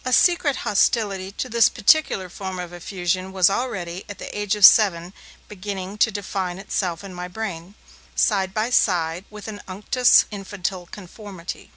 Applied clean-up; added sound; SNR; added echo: none; none; none; none.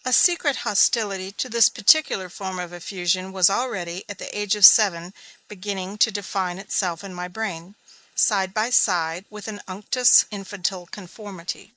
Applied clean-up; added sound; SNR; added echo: neural mask model Resemble Enhance denoiser.